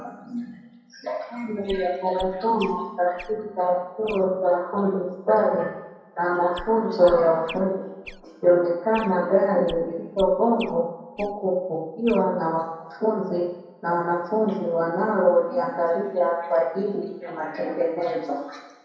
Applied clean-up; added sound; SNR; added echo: none; Chirp, tweet; 19 dB; reverberation time 0.9 s.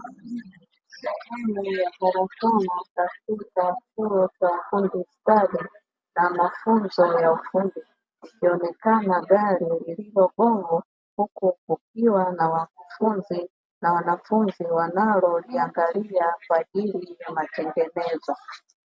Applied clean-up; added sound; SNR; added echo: none; none; none; none.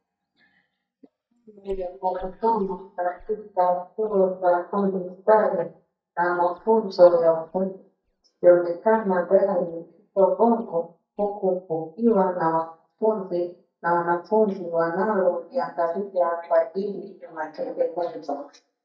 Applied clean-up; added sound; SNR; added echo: neural mask model DeepFilterNet 3.